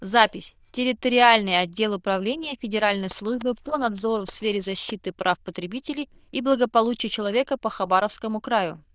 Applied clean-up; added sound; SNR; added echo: neural diffusion model UNIVERSE++.